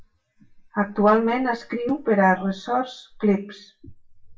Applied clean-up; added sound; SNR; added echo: classical method WPE with log-MMSE.